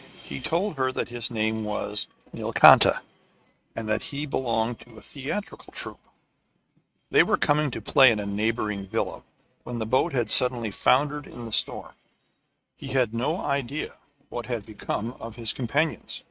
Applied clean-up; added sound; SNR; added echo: neural mask model RNNoise.